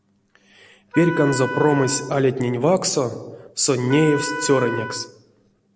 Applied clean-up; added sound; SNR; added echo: none; Wind instrument, woodwind instrument; 11 dB; none.